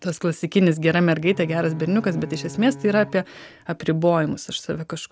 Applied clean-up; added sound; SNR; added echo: none; Bowed string instrument; 17 dB; none.